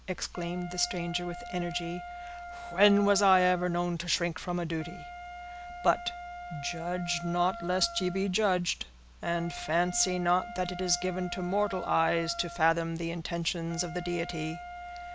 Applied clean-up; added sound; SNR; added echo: none; Wind instrument, woodwind instrument; 13 dB; none.